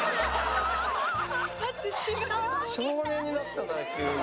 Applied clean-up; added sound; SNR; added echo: none; none; none; none.